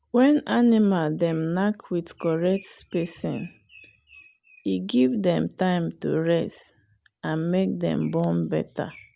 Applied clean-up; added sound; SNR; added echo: none; none; none; none.